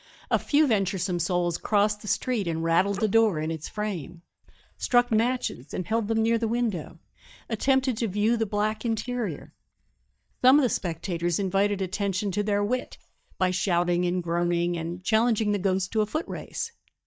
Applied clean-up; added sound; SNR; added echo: neural mask model DeepFilterNet 3.